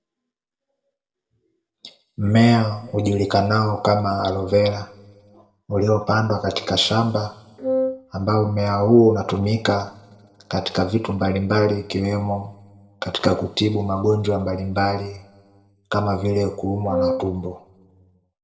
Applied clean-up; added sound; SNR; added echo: none; Wind instrument, woodwind instrument; 2 dB; reverberation time 0.9 s.